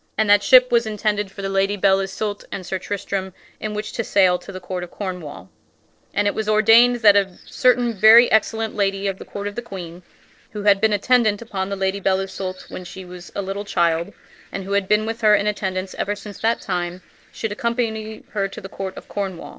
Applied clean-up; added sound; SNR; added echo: neural separator model SepFormer DNS4.